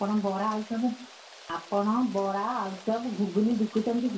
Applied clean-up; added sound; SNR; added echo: none; Rain; 20 dB; reverberation time 0.3 s.